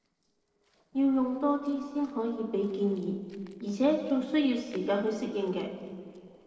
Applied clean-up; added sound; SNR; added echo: neural separator model SepFormer DNS4.